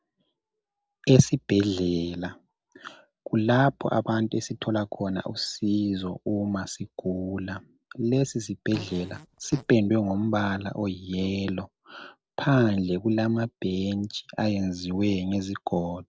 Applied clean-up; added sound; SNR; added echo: neural separator model SepFormer DNS4.